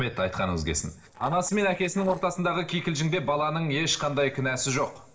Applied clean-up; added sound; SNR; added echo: neural separator model SepFormer DNS4.